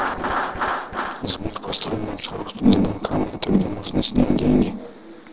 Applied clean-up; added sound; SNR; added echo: neural separator model SepFormer DNS4.